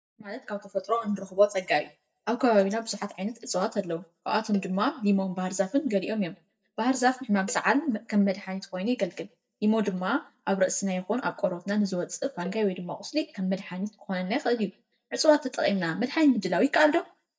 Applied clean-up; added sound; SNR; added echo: neural mask model DeepFilterNet 3.